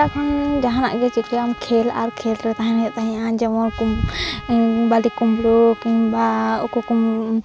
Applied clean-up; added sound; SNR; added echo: none; Trumpet; 18 dB; none.